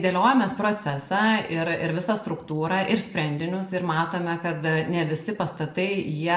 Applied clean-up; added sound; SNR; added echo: none; none; none; reverberation time 0.6 s.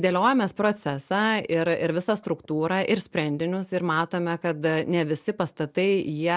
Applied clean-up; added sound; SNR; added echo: none; none; none; none.